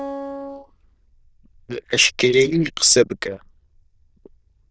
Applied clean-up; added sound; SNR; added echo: neural diffusion model UNIVERSE++.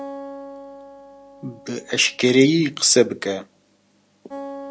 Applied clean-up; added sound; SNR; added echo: none; Acoustic guitar; 17 dB; none.